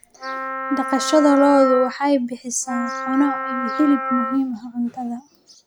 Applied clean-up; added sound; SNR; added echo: none; Wind instrument, woodwind instrument; 7 dB; none.